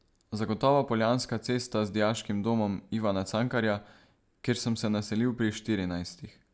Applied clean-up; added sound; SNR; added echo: none; none; none; none.